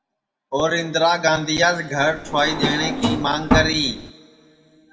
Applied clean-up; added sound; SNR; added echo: none; Drawer open or close; 2 dB; reverberation time 1.2 s.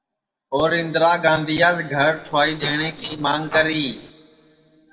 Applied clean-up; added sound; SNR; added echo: neural separator model SepFormer DNS4.